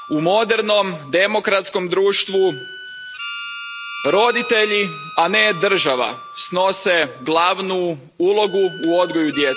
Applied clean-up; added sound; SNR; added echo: none; Harmonica; 13 dB; none.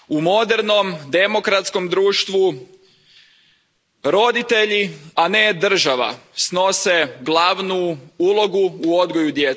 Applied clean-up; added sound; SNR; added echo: none; none; none; none.